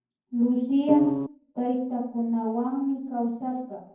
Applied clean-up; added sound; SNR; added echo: neural separator model SepFormer DNS4.